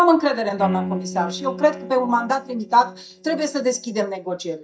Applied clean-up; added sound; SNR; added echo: neural mask model DeepFilterNet 3.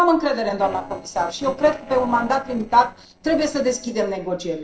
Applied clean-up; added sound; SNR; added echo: neural separator model SepFormer DNS4.